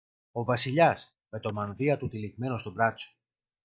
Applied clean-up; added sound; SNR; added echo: neural mask model DeepFilterNet 3.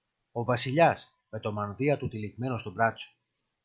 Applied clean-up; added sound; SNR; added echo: none; none; none; none.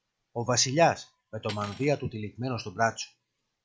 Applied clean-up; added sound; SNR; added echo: none; Cutlery, silverware; 20 dB; none.